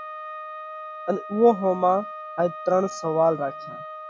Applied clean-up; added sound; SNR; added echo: none; Wind instrument, woodwind instrument; 12 dB; none.